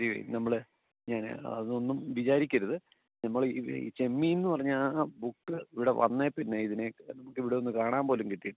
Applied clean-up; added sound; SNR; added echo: none; none; none; none.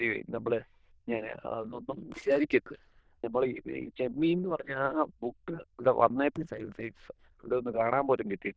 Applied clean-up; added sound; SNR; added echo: neural diffusion model UNIVERSE++.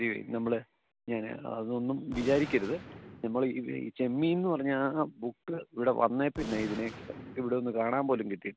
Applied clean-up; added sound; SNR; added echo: none; Gunshot, gunfire; 17 dB; none.